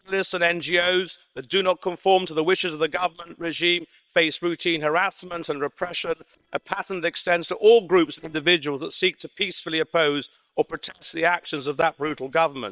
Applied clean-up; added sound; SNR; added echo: neural separator model SepFormer WHAM!.